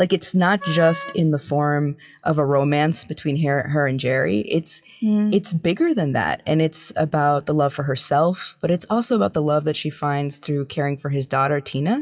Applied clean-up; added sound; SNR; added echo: classical method WPE with log-MMSE.